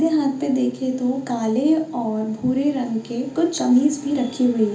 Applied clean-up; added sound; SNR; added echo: none; none; none; reverberation time 0.4 s.